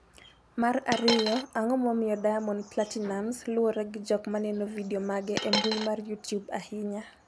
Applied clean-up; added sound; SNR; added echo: none; Coin (dropping); 0 dB; none.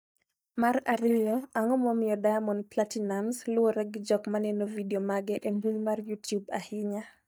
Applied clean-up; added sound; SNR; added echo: neural mask model DeepFilterNet 3.